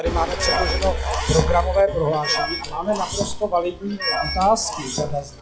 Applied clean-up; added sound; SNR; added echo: classical method log-MMSE.